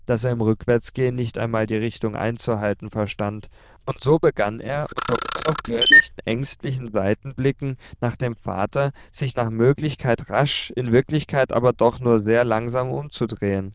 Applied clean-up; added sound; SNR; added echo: neural diffusion model UNIVERSE++.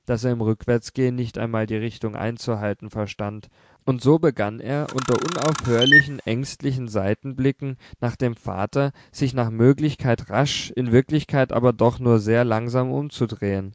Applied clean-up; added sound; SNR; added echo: none; Camera; 0 dB; none.